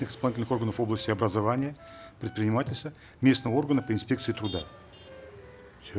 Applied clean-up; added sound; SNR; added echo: none; Wind instrument, woodwind instrument + Motor vehicle (road); 19 dB; none.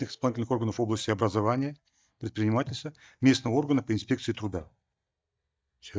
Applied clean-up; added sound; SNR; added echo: neural mask model DeepFilterNet 3.